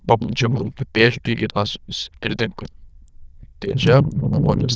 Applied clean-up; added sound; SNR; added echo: neural diffusion model UNIVERSE++.